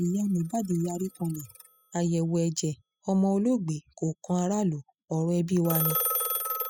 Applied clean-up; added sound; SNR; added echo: classical method spectral subtraction.